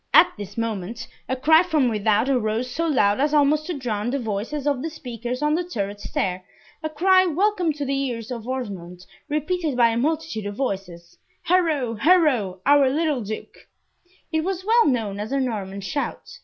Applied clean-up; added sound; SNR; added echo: none; none; none; none.